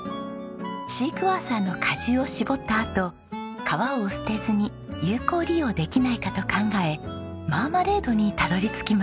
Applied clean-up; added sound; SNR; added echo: none; none; none; none.